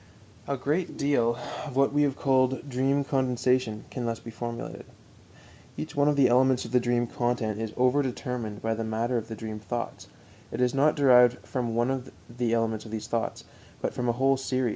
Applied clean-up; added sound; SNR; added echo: none; none; none; none.